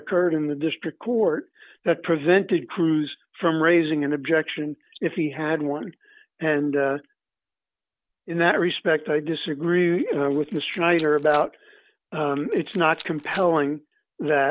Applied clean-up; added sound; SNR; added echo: none; Rattle; 17 dB; none.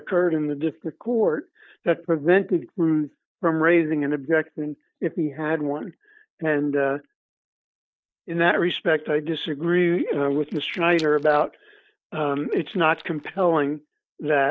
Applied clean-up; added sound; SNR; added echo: neural mask model DeepFilterNet 3.